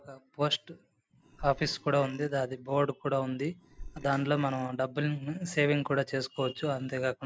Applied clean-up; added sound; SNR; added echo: none; Burping, eructation; 16 dB; none.